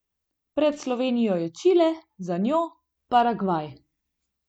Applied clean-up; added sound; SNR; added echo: none; none; none; none.